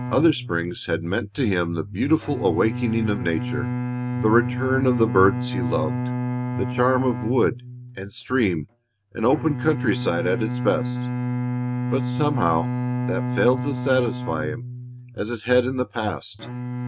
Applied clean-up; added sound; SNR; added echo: neural mask model RNNoise.